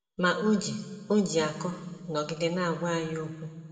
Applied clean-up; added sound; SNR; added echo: none; none; none; reverberation time 1.6 s.